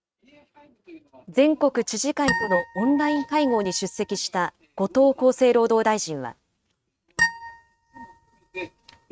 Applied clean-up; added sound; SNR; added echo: neural mask model RNNoise.